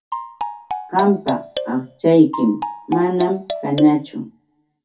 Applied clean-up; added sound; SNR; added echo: none; Marimba, xylophone; 9 dB; reverberation time 0.3 s.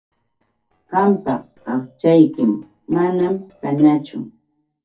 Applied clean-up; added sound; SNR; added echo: neural separator model SepFormer DNS4.